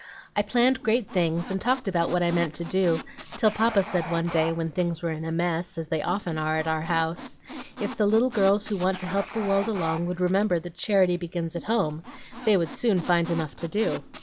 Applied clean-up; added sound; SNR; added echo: none; Squeak; 13 dB; none.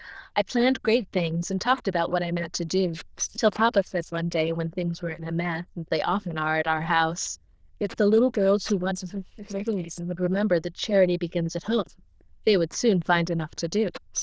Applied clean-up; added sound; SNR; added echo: neural diffusion model UNIVERSE++.